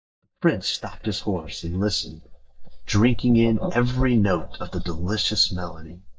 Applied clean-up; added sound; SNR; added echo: neural mask model DeepFilterNet 3.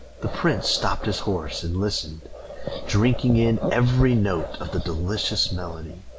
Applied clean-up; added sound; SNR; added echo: none; none; none; none.